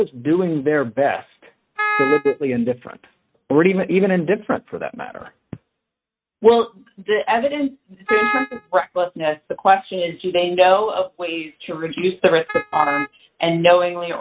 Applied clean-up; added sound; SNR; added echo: neural mask model RNNoise.